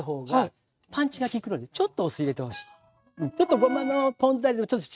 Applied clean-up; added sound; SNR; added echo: neural mask model RNNoise.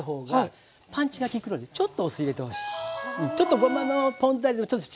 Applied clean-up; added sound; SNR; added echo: none; Wind instrument, woodwind instrument; 8 dB; none.